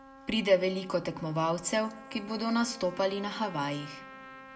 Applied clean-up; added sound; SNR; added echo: none; Trumpet; 18 dB; reverberation time 1.5 s.